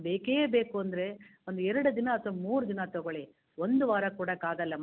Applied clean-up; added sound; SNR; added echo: none; none; none; none.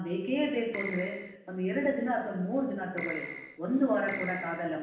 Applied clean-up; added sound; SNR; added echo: none; Keyboard (musical); 8 dB; reverberation time 0.9 s.